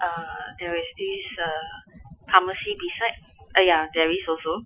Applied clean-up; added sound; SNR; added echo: classical method Wiener filter.